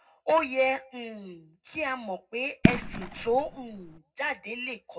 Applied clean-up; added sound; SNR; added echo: none; Fireworks; -2 dB; reverberation time 0.3 s.